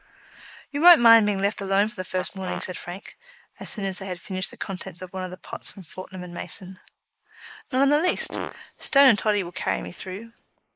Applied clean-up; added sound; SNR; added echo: neural mask model Resemble Enhance denoiser.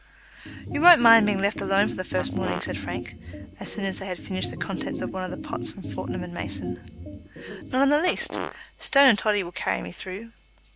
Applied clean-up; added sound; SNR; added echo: none; Organ + Fart; 8 dB; none.